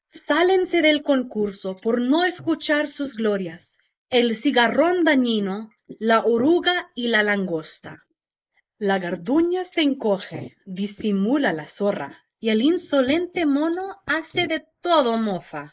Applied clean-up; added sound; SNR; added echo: neural mask model Resemble Enhance denoiser.